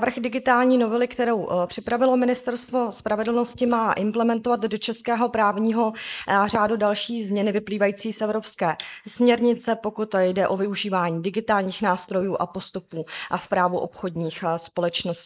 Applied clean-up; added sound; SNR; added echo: neural mask model Resemble Enhance denoiser.